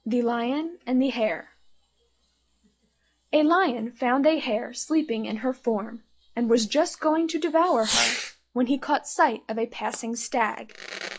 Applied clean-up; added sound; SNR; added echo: classical method log-MMSE.